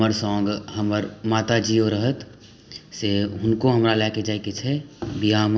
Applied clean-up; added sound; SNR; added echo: none; none; none; reverberation time 0.3 s.